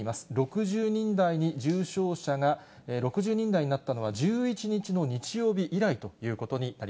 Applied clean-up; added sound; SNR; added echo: none; none; none; none.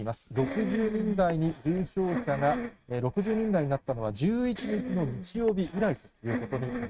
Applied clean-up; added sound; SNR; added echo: neural mask model RNNoise.